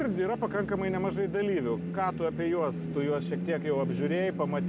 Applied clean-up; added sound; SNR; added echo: none; none; none; none.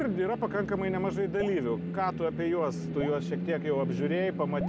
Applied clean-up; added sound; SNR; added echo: none; Drip; 19 dB; none.